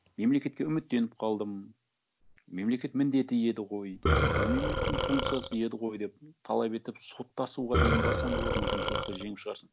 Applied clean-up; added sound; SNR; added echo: none; Burping, eructation; -4 dB; none.